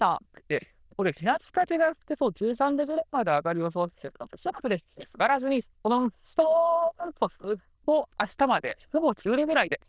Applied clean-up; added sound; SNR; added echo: neural diffusion model UNIVERSE++.